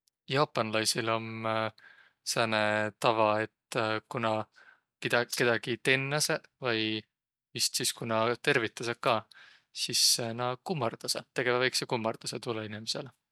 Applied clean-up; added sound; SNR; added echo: none; none; none; none.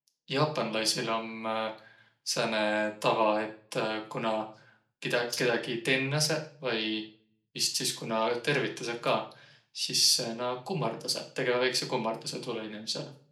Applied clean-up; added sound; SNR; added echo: none; none; none; reverberation time 0.4 s.